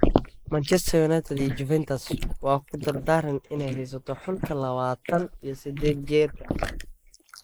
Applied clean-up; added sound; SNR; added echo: neural mask model Resemble Enhance denoiser.